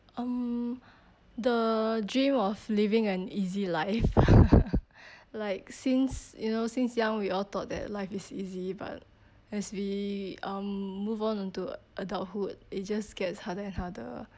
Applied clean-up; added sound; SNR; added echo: none; none; none; none.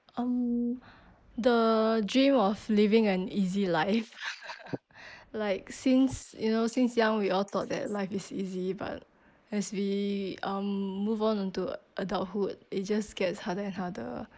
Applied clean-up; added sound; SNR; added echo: neural mask model Resemble Enhance denoiser.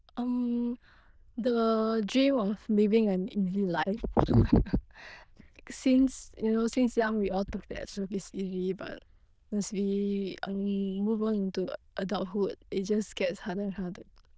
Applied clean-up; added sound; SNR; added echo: neural diffusion model UNIVERSE++.